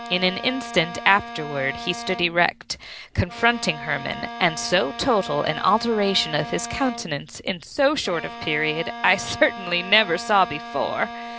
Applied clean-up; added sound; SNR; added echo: none; Bowed string instrument; 12 dB; none.